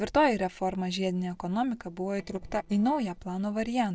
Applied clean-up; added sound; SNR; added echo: neural separator model SepFormer DNS4.